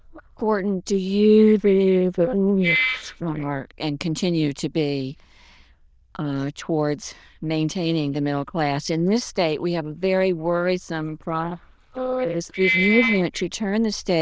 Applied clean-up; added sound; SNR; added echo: neural diffusion model UNIVERSE++.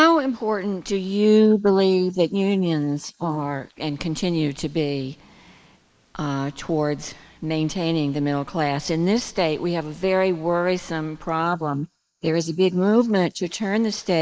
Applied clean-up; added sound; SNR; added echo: neural mask model Resemble Enhance denoiser.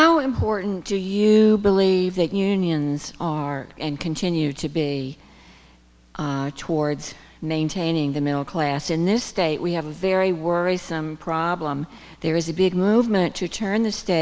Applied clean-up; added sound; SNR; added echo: none; none; none; none.